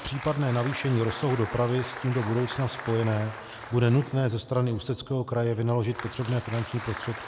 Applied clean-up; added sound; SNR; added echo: none; Applause; 13 dB; none.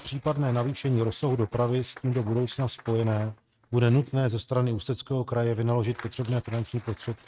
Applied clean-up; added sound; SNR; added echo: neural mask model RNNoise.